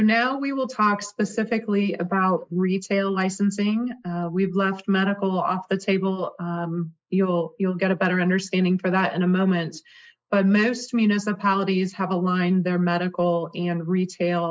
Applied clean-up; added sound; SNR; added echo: neural mask model Resemble Enhance denoiser.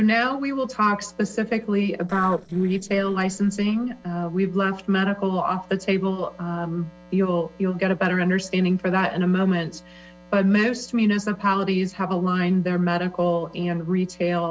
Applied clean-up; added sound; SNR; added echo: neural separator model SepFormer DNS4.